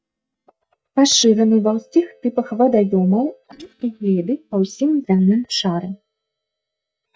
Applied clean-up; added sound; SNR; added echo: neural mask model DeepFilterNet 3.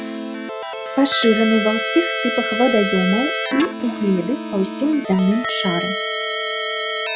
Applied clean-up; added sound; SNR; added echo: none; Keyboard (musical); 3 dB; none.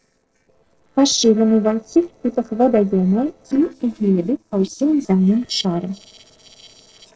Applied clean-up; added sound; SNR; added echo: neural separator model SepFormer DNS4.